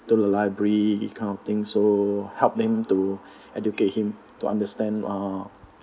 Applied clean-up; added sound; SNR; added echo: none; none; none; none.